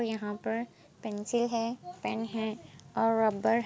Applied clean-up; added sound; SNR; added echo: none; none; none; none.